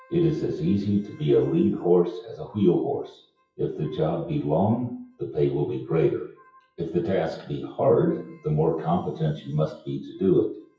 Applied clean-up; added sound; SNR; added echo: classical method WPE with log-MMSE.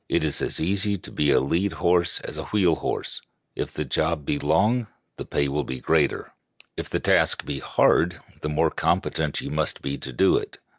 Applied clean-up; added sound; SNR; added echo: none; none; none; none.